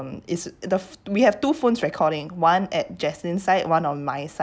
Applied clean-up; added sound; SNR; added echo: none; none; none; none.